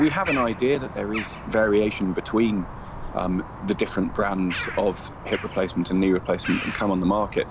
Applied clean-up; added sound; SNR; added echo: none; Bird vocalization, bird call, bird song; 10 dB; none.